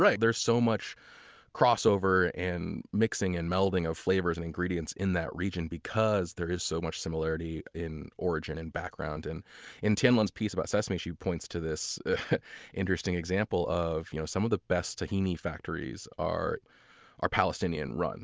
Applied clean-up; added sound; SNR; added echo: none; none; none; none.